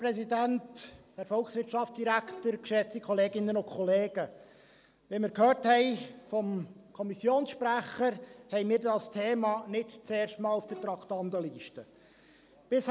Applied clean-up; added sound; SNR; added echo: none; Bowed string instrument; 19 dB; none.